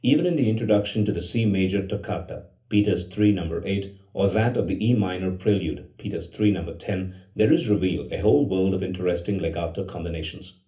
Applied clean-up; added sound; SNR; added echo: none; none; none; reverberation time 0.3 s.